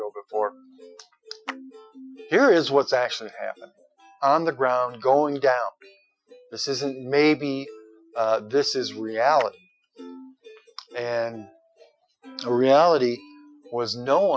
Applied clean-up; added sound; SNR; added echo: classical method Wiener filter.